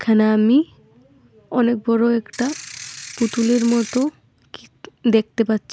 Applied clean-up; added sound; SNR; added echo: none; Ratchet, pawl / Percussion; 15 dB; none.